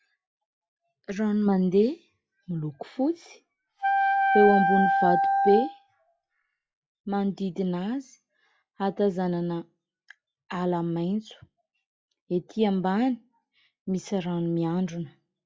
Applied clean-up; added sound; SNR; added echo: classical method log-MMSE.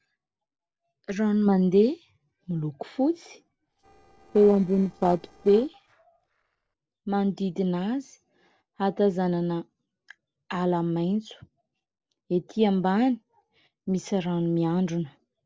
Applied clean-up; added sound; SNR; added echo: neural separator model SepFormer DNS4.